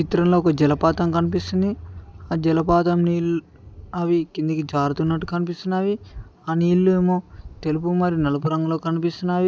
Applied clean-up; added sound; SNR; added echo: none; none; none; none.